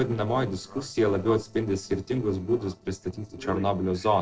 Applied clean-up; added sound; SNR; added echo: neural separator model SepFormer DNS4.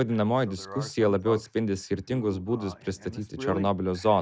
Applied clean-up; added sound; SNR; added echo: none; none; none; none.